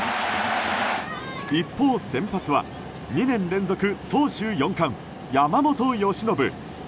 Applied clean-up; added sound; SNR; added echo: none; none; none; none.